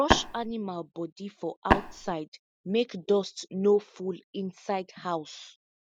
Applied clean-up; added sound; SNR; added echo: none; Tap; -5 dB; none.